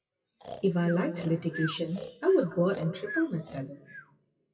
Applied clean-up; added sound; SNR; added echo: classical method WPE with log-MMSE.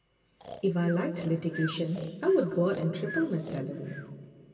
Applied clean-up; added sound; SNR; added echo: none; Breathing; 15 dB; reverberation time 2.9 s.